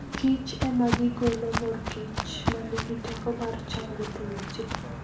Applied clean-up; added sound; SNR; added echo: none; Walk, footsteps; 3 dB; reverberation time 0.4 s.